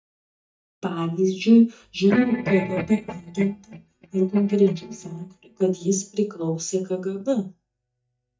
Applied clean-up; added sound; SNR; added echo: neural mask model DeepFilterNet 3.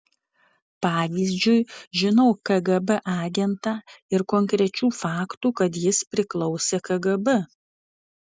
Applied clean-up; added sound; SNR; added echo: none; none; none; none.